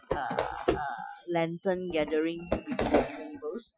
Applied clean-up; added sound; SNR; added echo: classical method Wiener filter.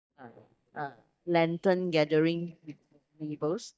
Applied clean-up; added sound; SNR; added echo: neural mask model DeepFilterNet 3.